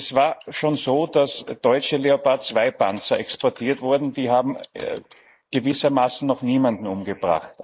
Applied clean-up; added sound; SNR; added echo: neural mask model Resemble Enhance denoiser.